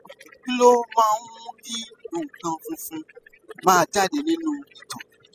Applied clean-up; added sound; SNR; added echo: classical method spectral subtraction.